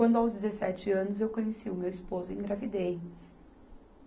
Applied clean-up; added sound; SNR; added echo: none; none; none; none.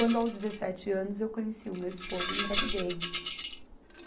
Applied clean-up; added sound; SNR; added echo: none; Rattle; 2 dB; none.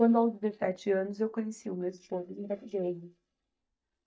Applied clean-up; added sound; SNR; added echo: neural mask model DeepFilterNet 3.